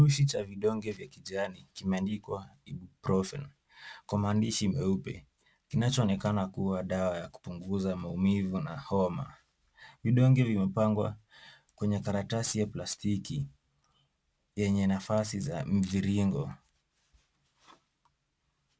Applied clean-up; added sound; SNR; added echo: none; none; none; none.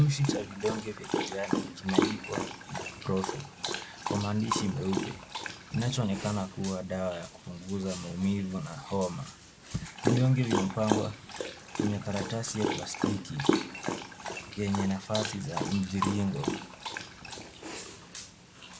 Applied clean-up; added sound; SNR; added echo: none; Dog; 2 dB; none.